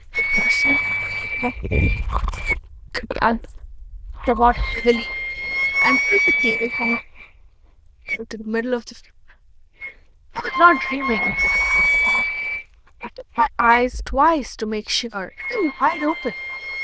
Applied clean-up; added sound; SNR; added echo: neural diffusion model UNIVERSE++.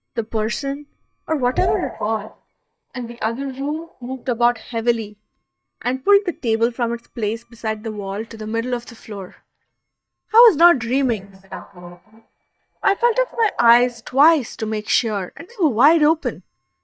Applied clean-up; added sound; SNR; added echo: neural mask model DeepFilterNet 3.